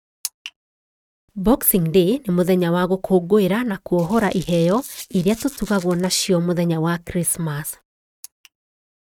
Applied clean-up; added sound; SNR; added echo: neural mask model RNNoise.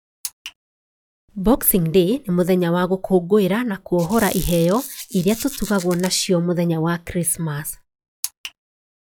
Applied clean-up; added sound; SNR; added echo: classical method log-MMSE.